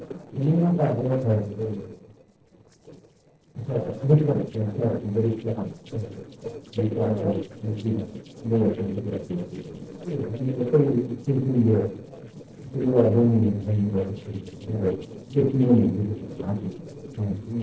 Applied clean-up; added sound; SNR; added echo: neural separator model SepFormer DNS4.